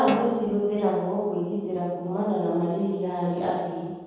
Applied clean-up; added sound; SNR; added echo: none; Guitar; 13 dB; reverberation time 1.2 s.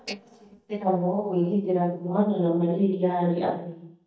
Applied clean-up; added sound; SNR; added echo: neural mask model DeepFilterNet 3.